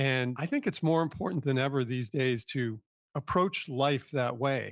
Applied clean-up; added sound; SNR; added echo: none; none; none; none.